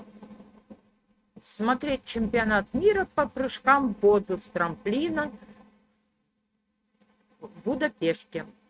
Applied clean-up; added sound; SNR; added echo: neural mask model RNNoise.